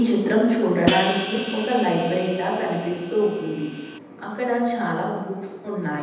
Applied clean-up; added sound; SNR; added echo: none; Hi-hat; 6 dB; reverberation time 1.1 s.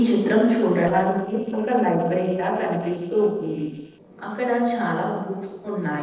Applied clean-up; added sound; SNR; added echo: neural separator model SepFormer DNS4.